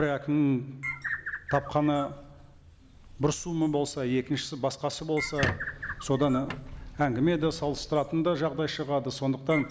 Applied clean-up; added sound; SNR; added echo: none; Squeak + Bird; 11 dB; none.